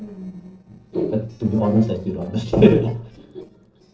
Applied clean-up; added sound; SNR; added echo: neural separator model SepFormer DNS4.